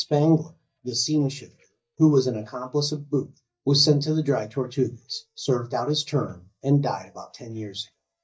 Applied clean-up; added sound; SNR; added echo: neural mask model DeepFilterNet 3.